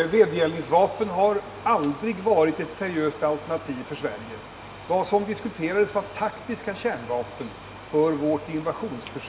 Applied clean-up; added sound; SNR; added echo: none; Cricket; 17 dB; none.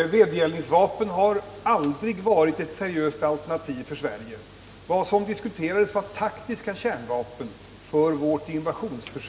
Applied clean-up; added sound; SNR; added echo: none; none; none; none.